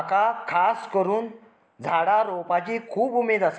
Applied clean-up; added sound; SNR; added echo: none; none; none; none.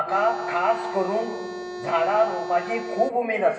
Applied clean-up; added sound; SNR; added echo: none; Organ; 10 dB; reverberation time 2.3 s.